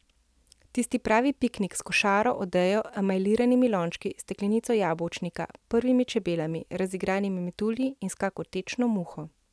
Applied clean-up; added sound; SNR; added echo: none; none; none; none.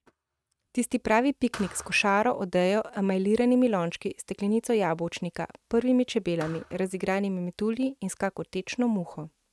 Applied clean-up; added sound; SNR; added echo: neural mask model RNNoise.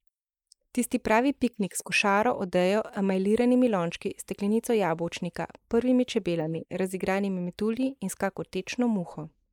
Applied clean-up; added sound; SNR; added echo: neural mask model Resemble Enhance denoiser.